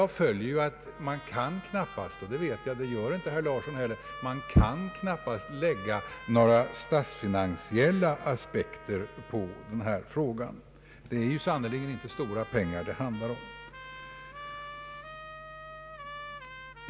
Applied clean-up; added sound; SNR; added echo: none; Trumpet; 15 dB; none.